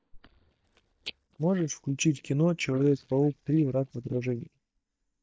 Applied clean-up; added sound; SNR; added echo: neural mask model DeepFilterNet 3.